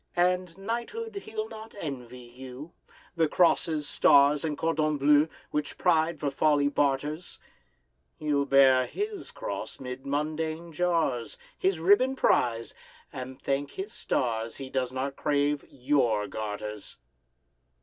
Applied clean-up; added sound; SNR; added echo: none; none; none; none.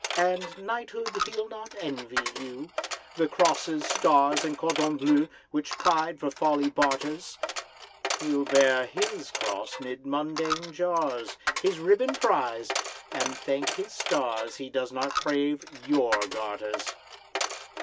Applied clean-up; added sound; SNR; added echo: none; Coin (dropping); 7 dB; none.